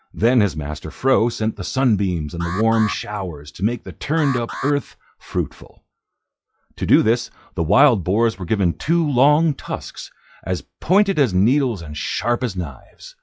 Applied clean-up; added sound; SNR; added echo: classical method log-MMSE.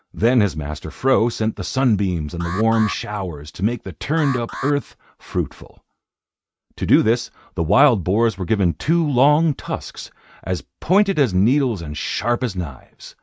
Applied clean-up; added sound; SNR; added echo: neural mask model RNNoise.